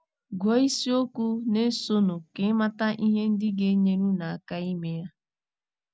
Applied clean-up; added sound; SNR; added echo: none; none; none; none.